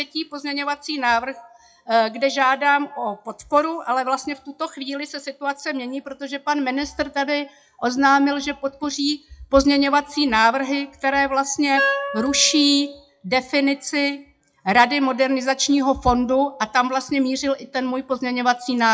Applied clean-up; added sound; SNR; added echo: classical method WPE with log-MMSE.